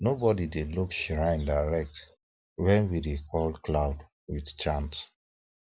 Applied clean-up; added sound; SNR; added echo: none; none; none; none.